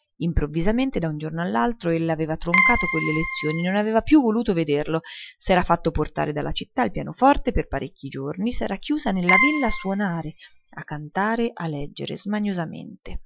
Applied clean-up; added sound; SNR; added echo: classical method Wiener filter.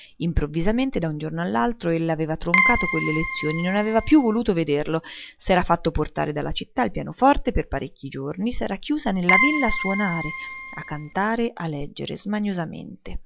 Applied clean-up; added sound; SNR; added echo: none; Keyboard (musical); 2 dB; none.